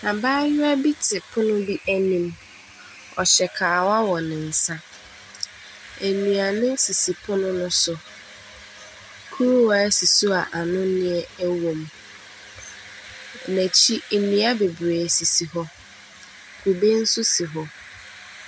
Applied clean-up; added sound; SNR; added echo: none; none; none; none.